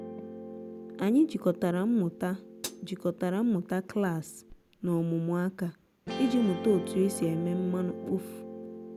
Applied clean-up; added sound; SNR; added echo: none; Hi-hat + Guitar; 11 dB; none.